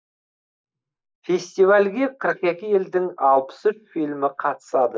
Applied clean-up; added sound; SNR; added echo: neural mask model Resemble Enhance denoiser.